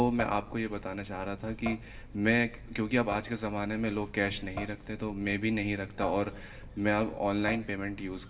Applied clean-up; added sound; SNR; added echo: none; Drip / Sink (filling or washing) / Water tap, faucet; 13 dB; reverberation time 1.0 s.